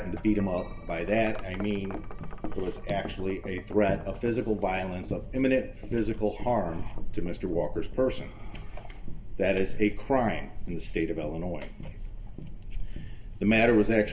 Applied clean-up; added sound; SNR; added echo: none; Wind chime; 16 dB; reverberation time 0.2 s.